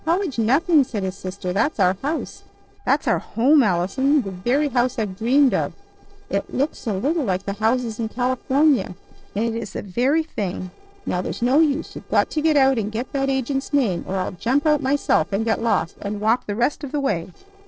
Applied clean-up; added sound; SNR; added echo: neural separator model SepFormer DNS4.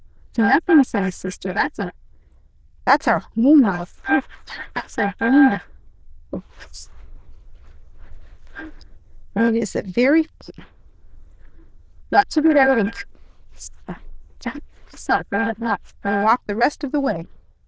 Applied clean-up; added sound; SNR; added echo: neural diffusion model UNIVERSE++.